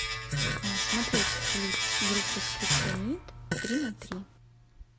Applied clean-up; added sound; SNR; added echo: none; Fart + Domestic sounds, home sounds; -5 dB; none.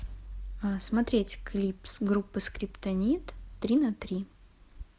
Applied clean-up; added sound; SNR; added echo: none; none; none; none.